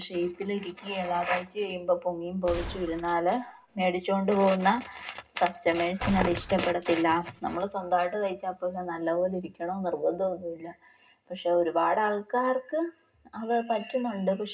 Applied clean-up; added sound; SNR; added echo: none; Gunshot, gunfire; 13 dB; reverberation time 0.2 s.